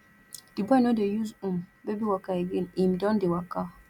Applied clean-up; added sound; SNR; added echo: none; none; none; none.